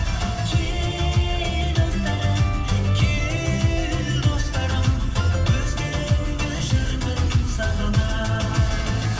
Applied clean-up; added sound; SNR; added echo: none; none; none; reverberation time 1.3 s.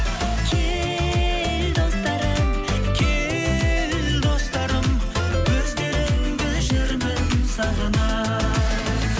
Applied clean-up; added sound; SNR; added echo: none; none; none; none.